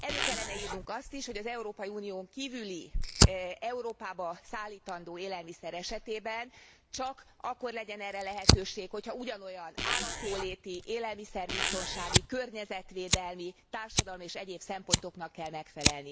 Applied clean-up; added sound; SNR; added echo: none; Fire + Zipper (clothing); -4 dB; none.